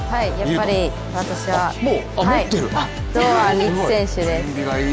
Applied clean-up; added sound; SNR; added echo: none; none; none; none.